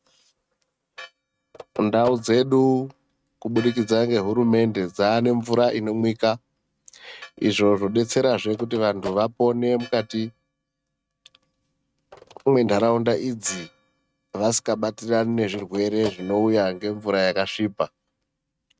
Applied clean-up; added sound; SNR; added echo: neural mask model RNNoise.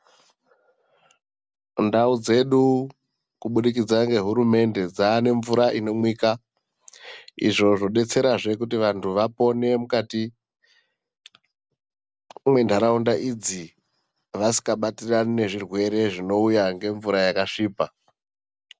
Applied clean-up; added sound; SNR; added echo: none; none; none; none.